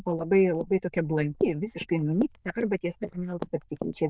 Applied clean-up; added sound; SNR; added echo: neural diffusion model UNIVERSE++.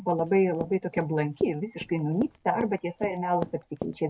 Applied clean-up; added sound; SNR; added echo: none; Run; 13 dB; none.